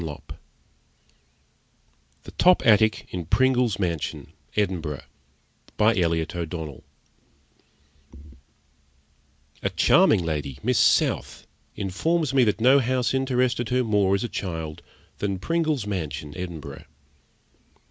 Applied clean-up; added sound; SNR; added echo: none; none; none; none.